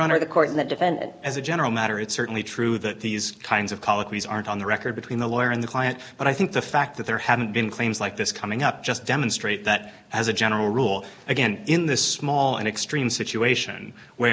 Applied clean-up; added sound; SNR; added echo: none; none; none; none.